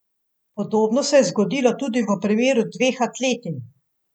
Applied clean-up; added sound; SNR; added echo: none; none; none; none.